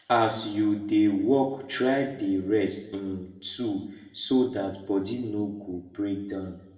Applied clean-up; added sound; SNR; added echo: none; none; none; reverberation time 0.8 s.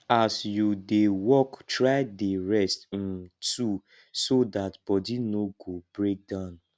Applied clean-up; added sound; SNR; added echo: none; none; none; none.